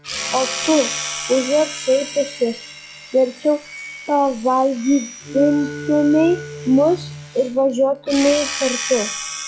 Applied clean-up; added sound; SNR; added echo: classical method log-MMSE.